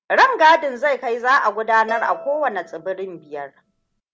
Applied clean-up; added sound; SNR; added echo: none; Bowed string instrument; 16 dB; none.